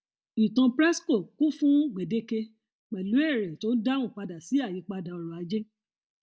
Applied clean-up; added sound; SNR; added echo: none; none; none; none.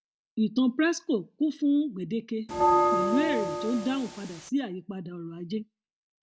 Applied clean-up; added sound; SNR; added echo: none; Bell; -3 dB; none.